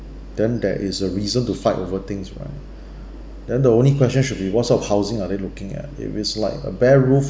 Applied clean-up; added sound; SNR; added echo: none; none; none; none.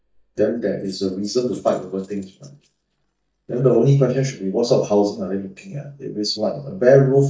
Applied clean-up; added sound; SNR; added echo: neural mask model DeepFilterNet 3.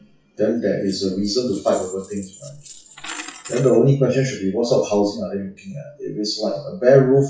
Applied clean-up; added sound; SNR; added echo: classical method WPE with log-MMSE.